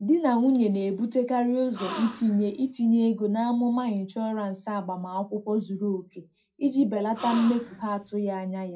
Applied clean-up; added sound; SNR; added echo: none; Gasp; 13 dB; reverberation time 0.2 s.